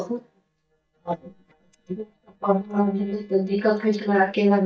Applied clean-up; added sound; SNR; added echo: neural mask model DeepFilterNet 3.